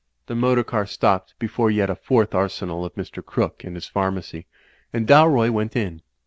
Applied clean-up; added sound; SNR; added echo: none; none; none; none.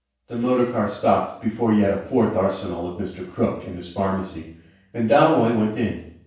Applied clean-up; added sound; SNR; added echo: none; none; none; reverberation time 0.7 s.